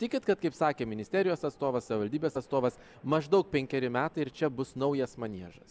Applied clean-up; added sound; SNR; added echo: none; none; none; none.